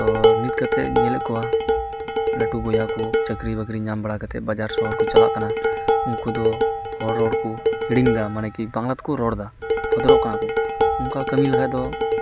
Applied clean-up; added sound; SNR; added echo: none; Dishes, pots, and pans; -4 dB; none.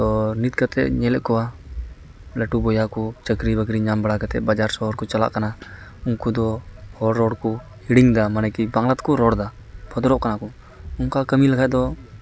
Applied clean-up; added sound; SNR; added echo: none; none; none; none.